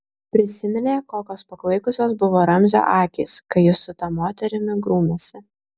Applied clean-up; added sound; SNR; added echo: none; none; none; none.